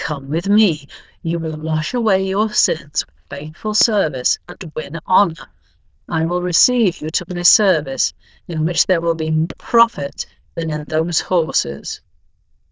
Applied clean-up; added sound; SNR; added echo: neural diffusion model UNIVERSE++.